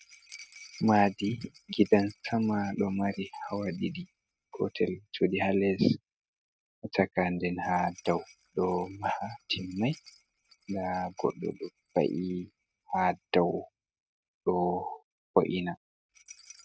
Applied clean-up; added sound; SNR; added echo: neural mask model RNNoise.